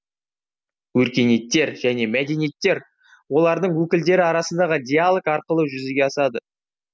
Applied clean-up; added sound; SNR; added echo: none; none; none; none.